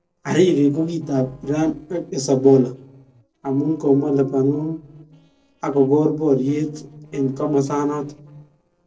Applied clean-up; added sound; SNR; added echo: neural separator model SepFormer DNS4.